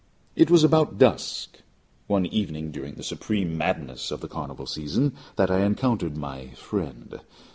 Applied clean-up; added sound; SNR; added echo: none; none; none; none.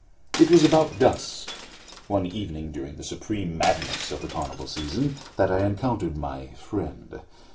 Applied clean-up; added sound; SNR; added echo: none; Shatter; 13 dB; reverberation time 0.2 s.